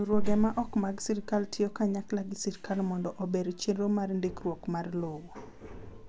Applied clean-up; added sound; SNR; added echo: none; none; none; none.